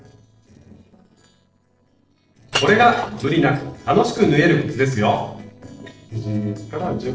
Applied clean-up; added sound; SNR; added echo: neural separator model SepFormer DNS4.